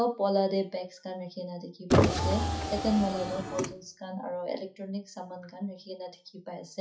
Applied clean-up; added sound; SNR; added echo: classical method WPE with log-MMSE.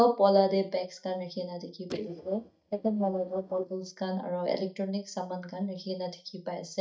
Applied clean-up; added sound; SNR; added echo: neural mask model DeepFilterNet 3.